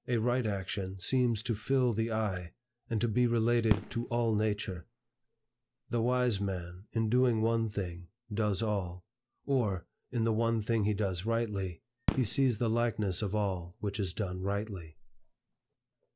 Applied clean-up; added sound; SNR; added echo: none; Fireworks; 11 dB; none.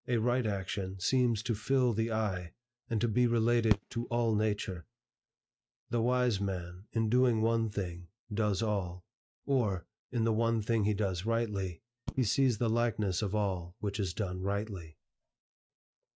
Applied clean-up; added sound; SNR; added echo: neural mask model RNNoise.